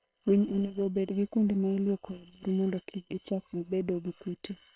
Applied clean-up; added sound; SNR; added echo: neural separator model SepFormer WHAM!.